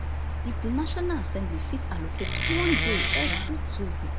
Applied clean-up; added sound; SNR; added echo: none; Mechanical fan + Wood; -5 dB; none.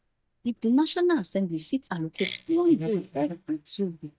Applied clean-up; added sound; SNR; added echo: neural mask model DeepFilterNet 3.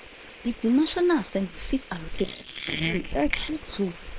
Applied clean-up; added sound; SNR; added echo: neural separator model SepFormer WHAM!.